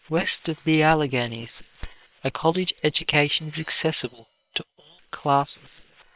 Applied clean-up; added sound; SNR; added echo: neural separator model SepFormer WHAM!.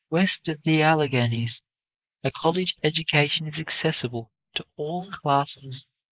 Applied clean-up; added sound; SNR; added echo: neural mask model Resemble Enhance denoiser.